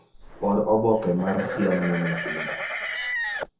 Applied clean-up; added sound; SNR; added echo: none; Livestock, farm animals, working animals; 5 dB; reverberation time 0.6 s.